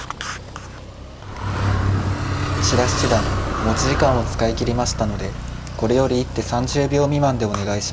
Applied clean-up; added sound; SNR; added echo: none; Car; 2 dB; none.